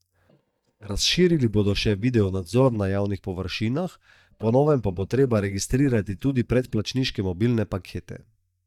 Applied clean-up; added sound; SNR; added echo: neural mask model DeepFilterNet 3.